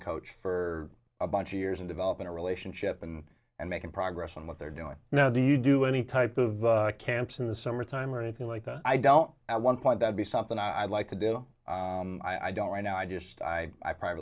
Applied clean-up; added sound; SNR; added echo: none; none; none; none.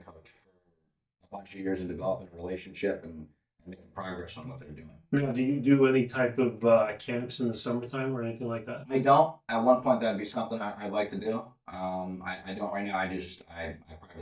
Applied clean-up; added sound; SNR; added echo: neural mask model DeepFilterNet 3.